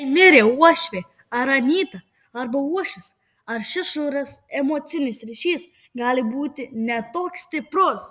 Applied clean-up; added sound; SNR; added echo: none; none; none; none.